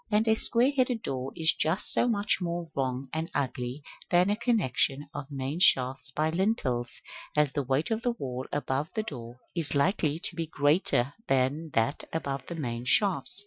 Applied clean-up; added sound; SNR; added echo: classical method Wiener filter.